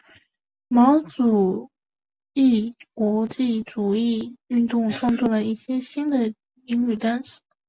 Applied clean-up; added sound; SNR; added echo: none; none; none; none.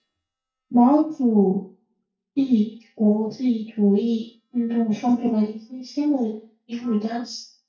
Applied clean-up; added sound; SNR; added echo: neural mask model DeepFilterNet 3.